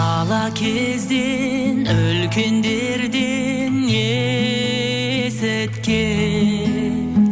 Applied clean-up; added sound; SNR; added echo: none; none; none; none.